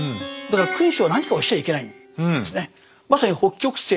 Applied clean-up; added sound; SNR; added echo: none; Plucked string instrument; 11 dB; none.